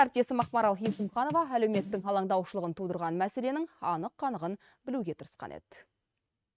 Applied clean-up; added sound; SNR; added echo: neural mask model RNNoise.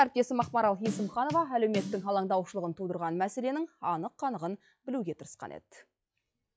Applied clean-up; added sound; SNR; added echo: classical method log-MMSE.